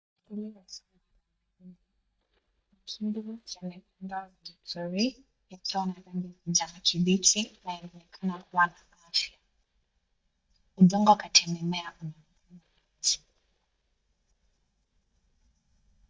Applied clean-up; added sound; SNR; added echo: neural mask model DeepFilterNet 3.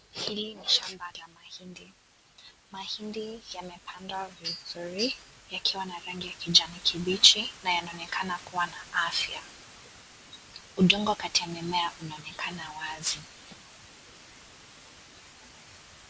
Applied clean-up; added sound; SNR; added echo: none; none; none; none.